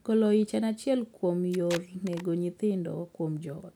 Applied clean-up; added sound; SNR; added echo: none; Packing tape, duct tape; 16 dB; none.